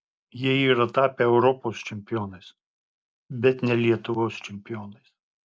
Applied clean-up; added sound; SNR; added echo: none; none; none; none.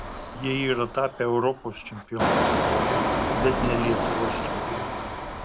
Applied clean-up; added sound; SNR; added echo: none; Engine; -2 dB; none.